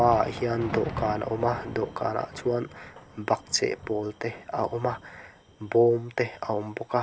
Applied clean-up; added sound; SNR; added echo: none; Thunder; 14 dB; none.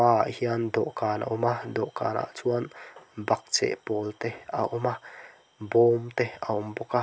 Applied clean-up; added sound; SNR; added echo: none; none; none; none.